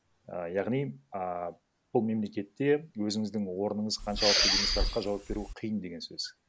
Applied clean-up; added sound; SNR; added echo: none; Respiratory sounds; -4 dB; none.